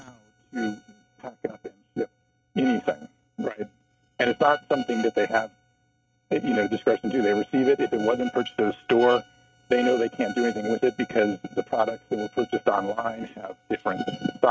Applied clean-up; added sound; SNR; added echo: neural mask model RNNoise.